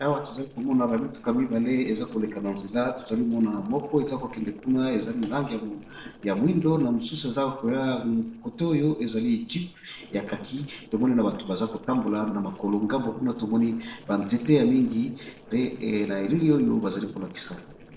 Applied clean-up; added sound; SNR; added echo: neural separator model SepFormer DNS4.